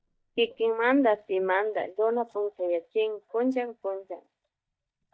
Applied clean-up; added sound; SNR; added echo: neural mask model DeepFilterNet 3.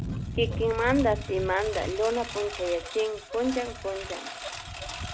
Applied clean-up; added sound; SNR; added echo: none; Engine; 7 dB; none.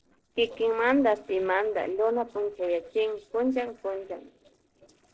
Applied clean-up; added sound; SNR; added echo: neural separator model SepFormer DNS4.